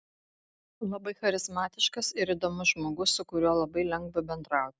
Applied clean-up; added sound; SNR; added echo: none; none; none; none.